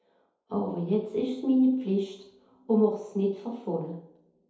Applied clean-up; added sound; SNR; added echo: none; none; none; reverberation time 2.1 s.